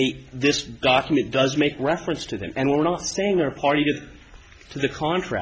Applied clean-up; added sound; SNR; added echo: none; none; none; none.